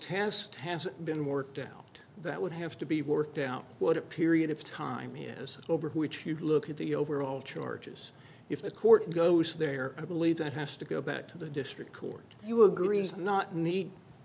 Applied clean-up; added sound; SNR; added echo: none; none; none; none.